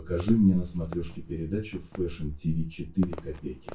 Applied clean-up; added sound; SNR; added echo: none; Fireworks; 19 dB; reverberation time 0.2 s.